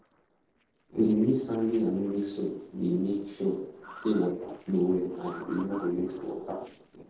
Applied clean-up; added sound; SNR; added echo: neural separator model SepFormer DNS4.